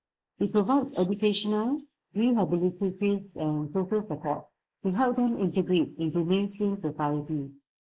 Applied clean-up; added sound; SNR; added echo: neural mask model Resemble Enhance denoiser.